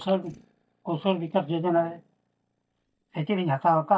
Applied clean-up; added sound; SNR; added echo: neural mask model DeepFilterNet 3.